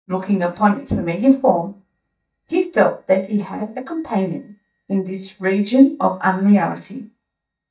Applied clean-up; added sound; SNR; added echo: neural mask model DeepFilterNet 3.